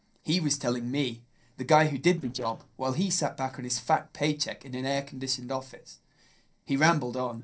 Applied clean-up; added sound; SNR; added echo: neural separator model SepFormer DNS4.